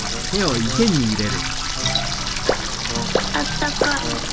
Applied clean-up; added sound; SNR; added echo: none; Water tap, faucet; 2 dB; reverberation time 1.1 s.